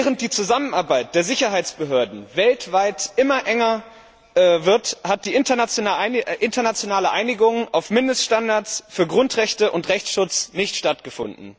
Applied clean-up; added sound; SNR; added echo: none; none; none; none.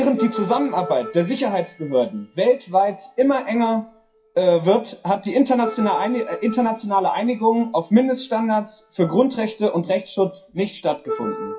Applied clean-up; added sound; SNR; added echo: classical method WPE with log-MMSE.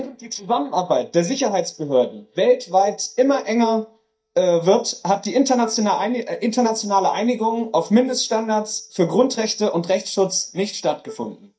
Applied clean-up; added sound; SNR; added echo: neural mask model DeepFilterNet 3.